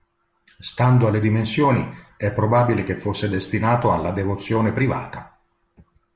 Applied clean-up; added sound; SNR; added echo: none; none; none; none.